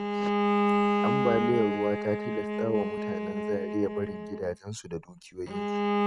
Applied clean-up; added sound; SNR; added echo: neural mask model RNNoise.